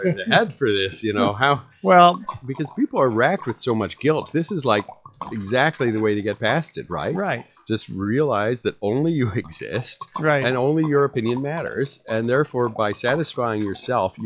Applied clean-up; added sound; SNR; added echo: classical method log-MMSE.